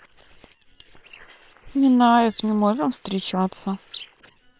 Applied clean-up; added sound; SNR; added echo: neural separator model SepFormer WHAM!.